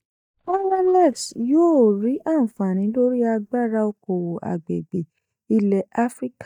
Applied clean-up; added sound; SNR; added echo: neural mask model DeepFilterNet 3.